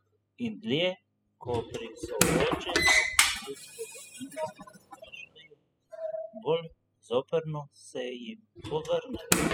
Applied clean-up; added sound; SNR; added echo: classical method spectral subtraction.